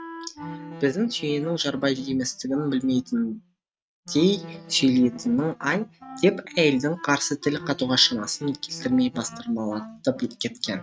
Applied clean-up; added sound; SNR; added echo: neural mask model RNNoise.